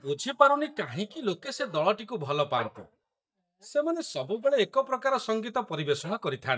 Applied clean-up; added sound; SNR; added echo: neural mask model DeepFilterNet 3.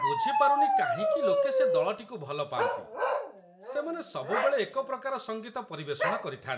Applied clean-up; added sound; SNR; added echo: none; Bark; -4 dB; reverberation time 0.5 s.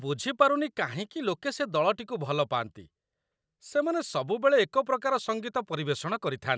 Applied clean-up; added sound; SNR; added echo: none; none; none; none.